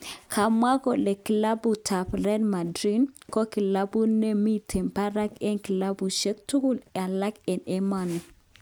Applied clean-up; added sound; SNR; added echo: none; none; none; none.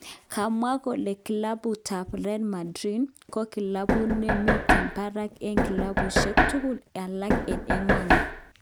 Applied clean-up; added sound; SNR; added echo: none; Knock; -4 dB; none.